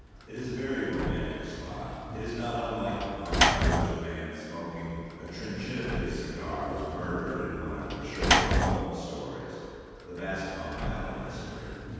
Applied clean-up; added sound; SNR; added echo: none; Sliding door / Slam; -2 dB; reverberation time 2.1 s.